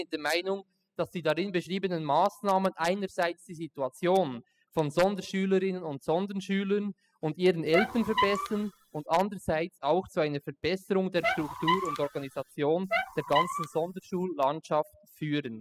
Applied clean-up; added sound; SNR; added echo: classical method spectral subtraction.